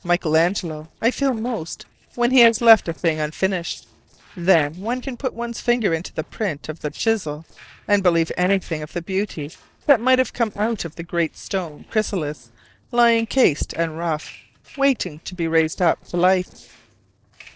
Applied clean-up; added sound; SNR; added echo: neural separator model SepFormer DNS4.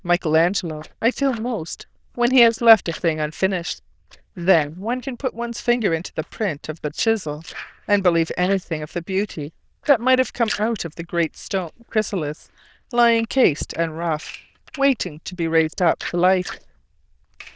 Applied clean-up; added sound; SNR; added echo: neural diffusion model UNIVERSE++.